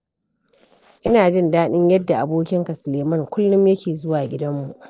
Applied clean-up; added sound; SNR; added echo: neural separator model SepFormer DNS4.